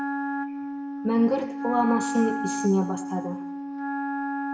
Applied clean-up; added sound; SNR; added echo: none; Wind instrument, woodwind instrument; 3 dB; reverberation time 0.8 s.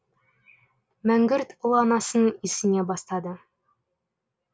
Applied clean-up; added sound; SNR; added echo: none; none; none; none.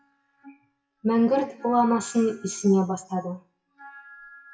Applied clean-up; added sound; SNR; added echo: classical method WPE with log-MMSE.